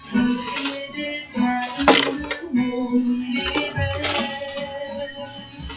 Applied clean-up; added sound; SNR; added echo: classical method WPE with log-MMSE.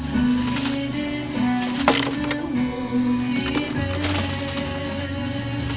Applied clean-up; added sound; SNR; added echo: none; Bird; 8 dB; reverberation time 0.9 s.